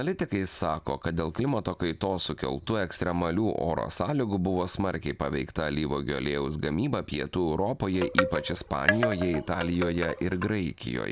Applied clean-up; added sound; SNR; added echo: none; Wind chime; 2 dB; none.